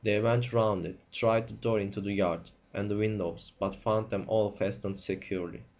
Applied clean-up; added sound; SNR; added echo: none; none; none; none.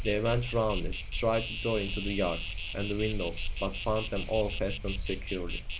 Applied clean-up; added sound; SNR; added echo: none; Insect; 2 dB; none.